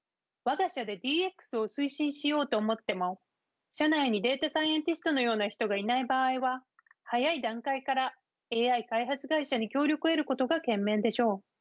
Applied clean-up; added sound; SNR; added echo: none; none; none; none.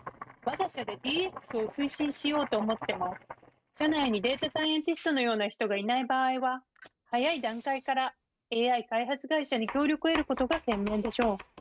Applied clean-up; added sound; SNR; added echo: neural mask model RNNoise.